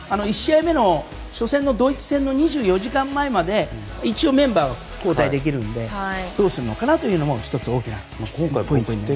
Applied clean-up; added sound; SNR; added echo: none; none; none; none.